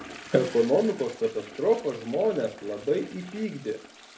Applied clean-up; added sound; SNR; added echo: none; Toilet flush; 17 dB; reverberation time 0.3 s.